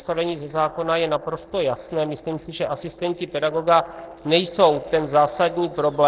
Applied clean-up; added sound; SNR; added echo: neural separator model SepFormer DNS4.